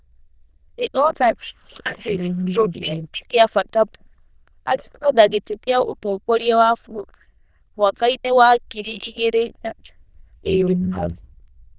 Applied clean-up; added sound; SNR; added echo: neural diffusion model UNIVERSE++.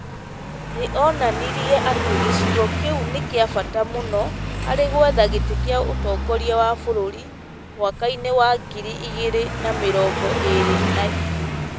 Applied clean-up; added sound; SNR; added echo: none; Car passing by; 2 dB; none.